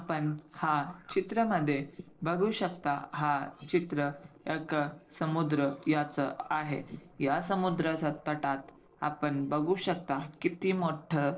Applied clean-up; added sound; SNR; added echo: neural separator model SepFormer DNS4.